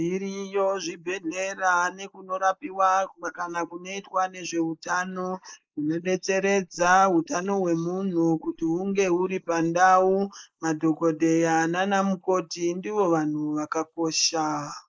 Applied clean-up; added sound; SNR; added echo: neural mask model Resemble Enhance denoiser.